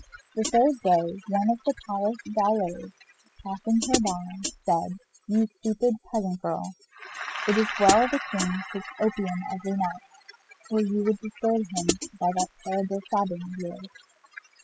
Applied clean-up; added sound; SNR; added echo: classical method spectral subtraction.